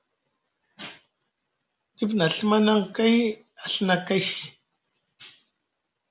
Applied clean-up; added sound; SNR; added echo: none; none; none; none.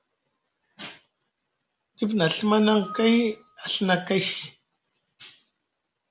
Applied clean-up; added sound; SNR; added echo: none; Screech / Glass; 17 dB; none.